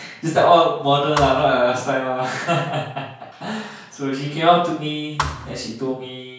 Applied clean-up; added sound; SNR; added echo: none; Thump, thud; 10 dB; reverberation time 0.5 s.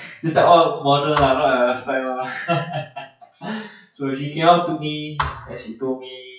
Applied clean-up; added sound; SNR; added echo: classical method WPE with log-MMSE.